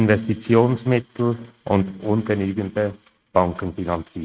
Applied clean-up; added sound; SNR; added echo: neural mask model RNNoise.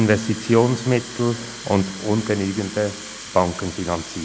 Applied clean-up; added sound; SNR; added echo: none; Fill (with liquid) / Water tap, faucet; 14 dB; none.